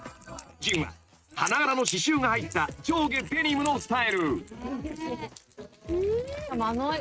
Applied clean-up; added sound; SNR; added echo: neural mask model RNNoise.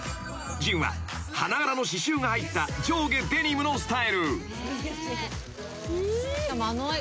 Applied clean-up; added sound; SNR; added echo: none; none; none; none.